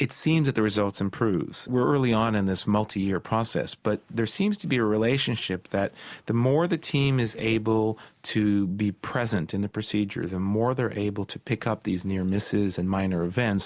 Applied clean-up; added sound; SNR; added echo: none; none; none; none.